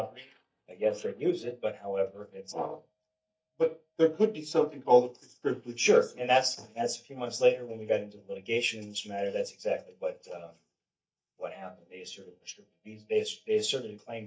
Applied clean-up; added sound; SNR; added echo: neural mask model DeepFilterNet 3.